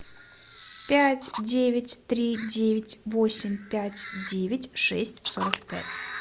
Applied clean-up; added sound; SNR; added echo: none; Camera; 9 dB; none.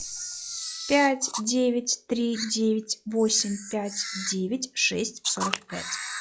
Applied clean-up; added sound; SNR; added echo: classical method log-MMSE.